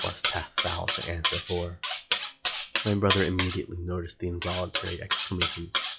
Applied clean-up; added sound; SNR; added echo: classical method log-MMSE.